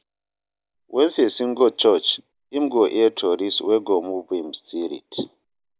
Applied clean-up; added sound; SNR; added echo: none; none; none; none.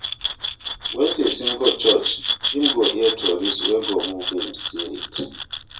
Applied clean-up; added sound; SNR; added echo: none; Glass; 2 dB; reverberation time 0.3 s.